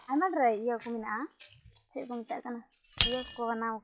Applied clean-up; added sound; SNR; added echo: classical method log-MMSE.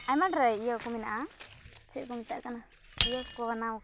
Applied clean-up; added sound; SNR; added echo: none; Shatter; 3 dB; none.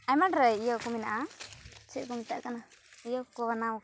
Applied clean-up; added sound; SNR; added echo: none; none; none; none.